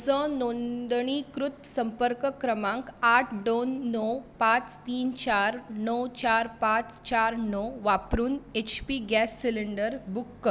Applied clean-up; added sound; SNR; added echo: none; none; none; none.